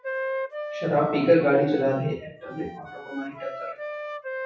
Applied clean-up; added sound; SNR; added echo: classical method WPE with log-MMSE.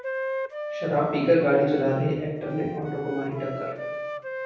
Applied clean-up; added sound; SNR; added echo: none; Wind instrument, woodwind instrument; 9 dB; reverberation time 1.1 s.